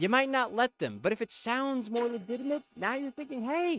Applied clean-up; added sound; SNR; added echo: neural mask model RNNoise.